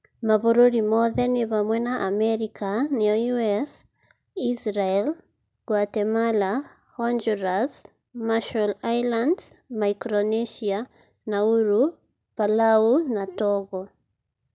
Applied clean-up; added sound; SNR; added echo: none; none; none; none.